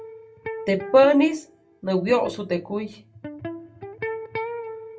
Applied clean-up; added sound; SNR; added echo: none; Electric guitar; 11 dB; reverberation time 0.2 s.